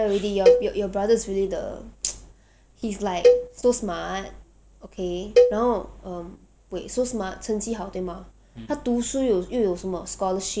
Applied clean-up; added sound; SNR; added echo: none; Cowbell; -3 dB; none.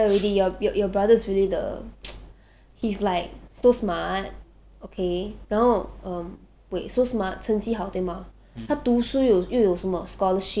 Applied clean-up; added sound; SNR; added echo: none; none; none; none.